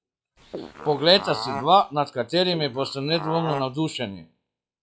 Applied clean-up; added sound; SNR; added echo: classical method log-MMSE.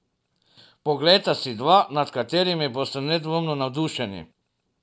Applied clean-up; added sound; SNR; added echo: none; none; none; none.